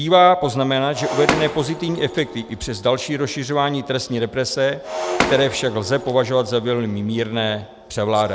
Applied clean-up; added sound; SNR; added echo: none; Shatter; 9 dB; none.